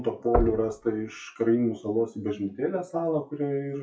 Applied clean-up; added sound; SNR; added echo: classical method WPE with log-MMSE.